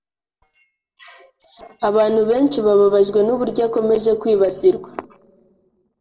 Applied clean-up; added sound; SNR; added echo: neural separator model SepFormer DNS4.